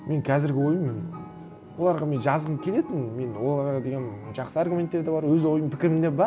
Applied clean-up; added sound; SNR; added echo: none; none; none; none.